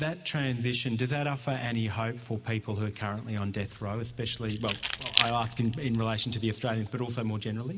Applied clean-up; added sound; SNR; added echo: none; Keys jangling; 4 dB; none.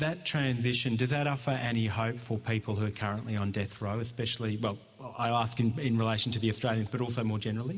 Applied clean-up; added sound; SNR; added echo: none; none; none; none.